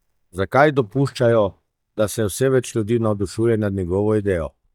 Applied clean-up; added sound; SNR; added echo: neural mask model DeepFilterNet 3.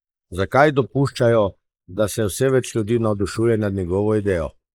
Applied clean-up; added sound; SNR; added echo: neural mask model Resemble Enhance denoiser.